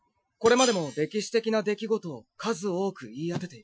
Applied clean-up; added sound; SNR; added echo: classical method Wiener filter.